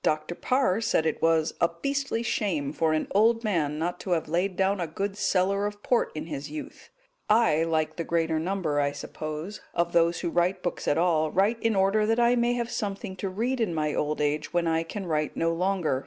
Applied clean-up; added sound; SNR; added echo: none; none; none; none.